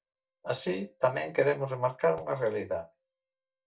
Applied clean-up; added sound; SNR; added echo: neural mask model DeepFilterNet 3.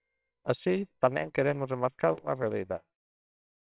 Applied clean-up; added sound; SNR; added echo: neural separator model SepFormer WHAMR!.